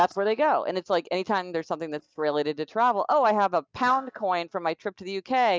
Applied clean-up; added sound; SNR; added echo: neural mask model DeepFilterNet 3.